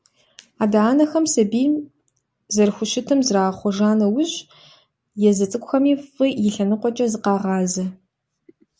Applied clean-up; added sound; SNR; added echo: none; none; none; none.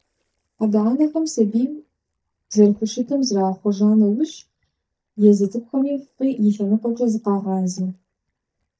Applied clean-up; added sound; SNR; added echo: neural mask model DeepFilterNet 3.